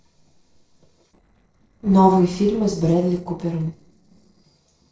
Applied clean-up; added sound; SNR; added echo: neural separator model SepFormer DNS4.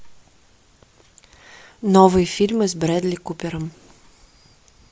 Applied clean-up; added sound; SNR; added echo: none; none; none; none.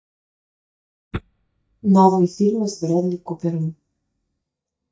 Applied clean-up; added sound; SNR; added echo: neural mask model DeepFilterNet 3.